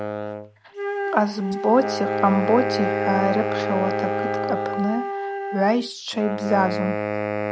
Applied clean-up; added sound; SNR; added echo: none; Wind instrument, woodwind instrument + Wind instrument, woodwind instrument; 2 dB; none.